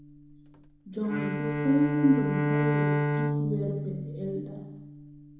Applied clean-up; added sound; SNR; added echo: none; Bowed string instrument; -1 dB; reverberation time 1.0 s.